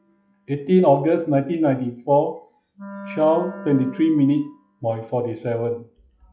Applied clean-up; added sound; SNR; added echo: classical method log-MMSE.